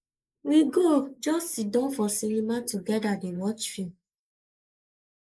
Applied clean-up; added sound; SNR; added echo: neural mask model Resemble Enhance denoiser.